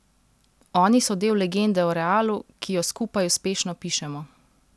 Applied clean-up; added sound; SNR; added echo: none; none; none; none.